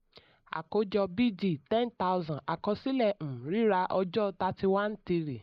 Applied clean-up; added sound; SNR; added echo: neural mask model Resemble Enhance denoiser.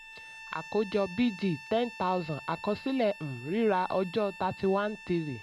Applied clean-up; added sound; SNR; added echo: none; Bowed string instrument; 16 dB; none.